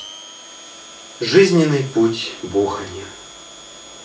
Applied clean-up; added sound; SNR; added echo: none; Domestic sounds, home sounds; 18 dB; reverberation time 0.3 s.